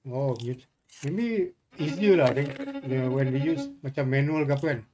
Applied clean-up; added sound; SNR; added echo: neural mask model RNNoise.